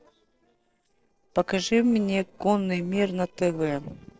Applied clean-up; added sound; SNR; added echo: neural separator model SepFormer DNS4.